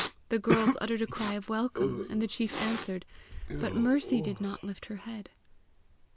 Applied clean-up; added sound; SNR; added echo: none; Respiratory sounds; 3 dB; none.